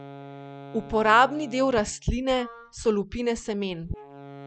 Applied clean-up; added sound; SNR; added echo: none; Wind instrument, woodwind instrument + Wind instrument, woodwind instrument; 18 dB; none.